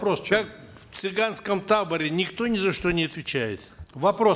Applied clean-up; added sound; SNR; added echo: none; none; none; none.